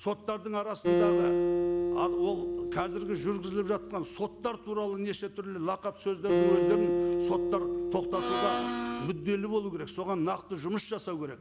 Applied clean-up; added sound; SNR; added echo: none; Acoustic guitar + Domestic sounds, home sounds; -2 dB; none.